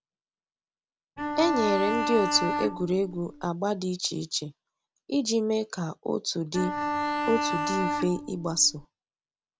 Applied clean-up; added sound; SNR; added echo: none; Bowed string instrument; 1 dB; none.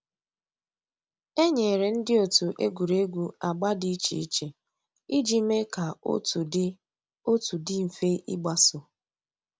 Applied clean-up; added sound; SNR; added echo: none; none; none; none.